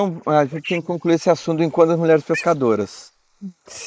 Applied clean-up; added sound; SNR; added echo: neural mask model Resemble Enhance denoiser.